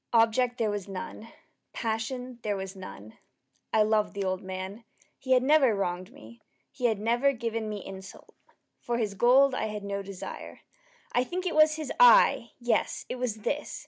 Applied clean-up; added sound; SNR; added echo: none; none; none; none.